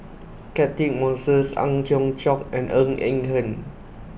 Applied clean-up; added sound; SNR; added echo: none; none; none; none.